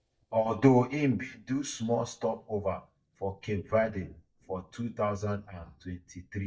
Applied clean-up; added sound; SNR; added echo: neural mask model DeepFilterNet 3.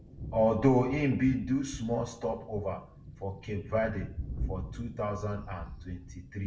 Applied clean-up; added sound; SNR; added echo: none; Thunder; 10 dB; reverberation time 0.2 s.